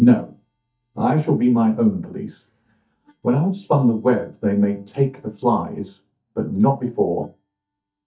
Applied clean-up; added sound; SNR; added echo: neural mask model DeepFilterNet 3.